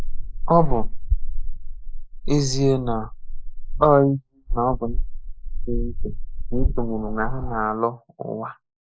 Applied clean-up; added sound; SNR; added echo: neural mask model Resemble Enhance denoiser.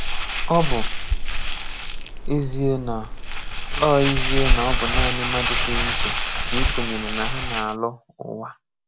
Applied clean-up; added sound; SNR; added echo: none; Crumpling, crinkling; -5 dB; none.